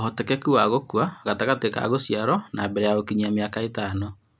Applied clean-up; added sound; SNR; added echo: none; none; none; none.